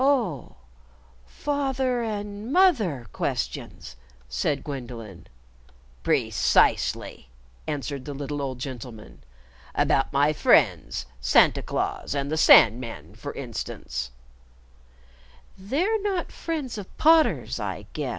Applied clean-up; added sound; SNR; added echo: none; none; none; none.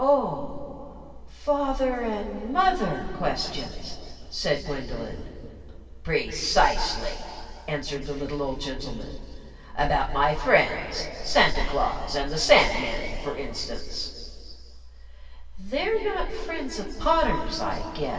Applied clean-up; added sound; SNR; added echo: none; none; none; reverberation time 2.6 s.